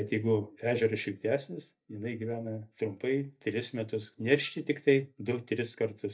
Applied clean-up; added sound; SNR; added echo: neural mask model DeepFilterNet 3.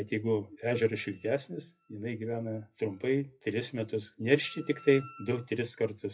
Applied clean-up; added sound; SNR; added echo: classical method WPE with log-MMSE.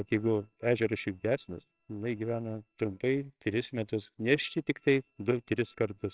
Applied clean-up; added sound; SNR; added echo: neural separator model SepFormer WHAMR!.